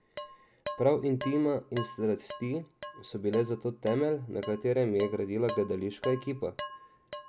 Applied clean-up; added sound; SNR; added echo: none; Dishes, pots, and pans; 13 dB; none.